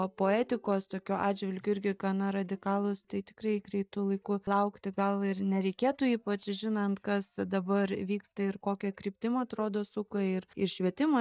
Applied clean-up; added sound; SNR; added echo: neural mask model DeepFilterNet 3.